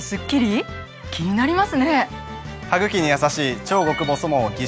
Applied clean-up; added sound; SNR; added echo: none; none; none; none.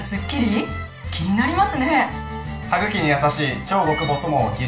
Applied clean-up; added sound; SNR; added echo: none; none; none; reverberation time 0.4 s.